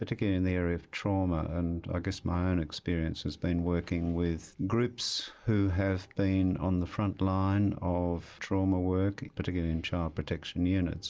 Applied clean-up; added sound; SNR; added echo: none; none; none; none.